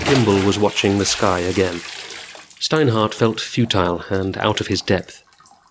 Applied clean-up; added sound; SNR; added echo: none; Bathtub (filling or washing) / Splash, splatter; 13 dB; none.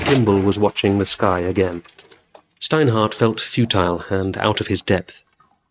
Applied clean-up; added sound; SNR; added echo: neural mask model RNNoise.